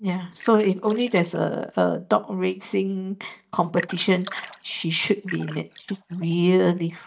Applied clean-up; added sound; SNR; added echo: neural mask model DeepFilterNet 3.